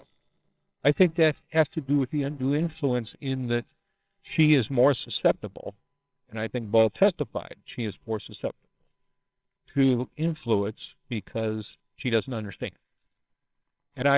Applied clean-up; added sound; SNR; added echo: neural separator model SepFormer WHAMR!.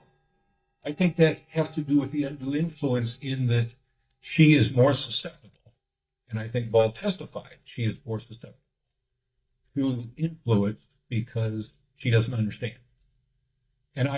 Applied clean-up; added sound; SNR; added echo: neural mask model DeepFilterNet 3.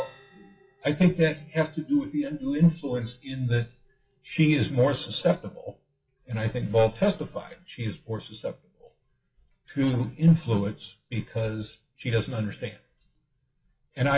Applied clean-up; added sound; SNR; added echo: classical method WPE with log-MMSE.